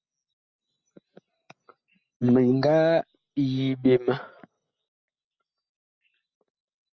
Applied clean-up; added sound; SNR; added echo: none; none; none; none.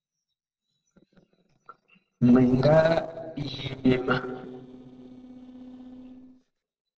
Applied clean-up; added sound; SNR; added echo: neural separator model SepFormer DNS4.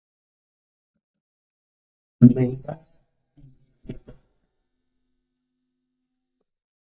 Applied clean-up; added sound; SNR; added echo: neural mask model DeepFilterNet 3.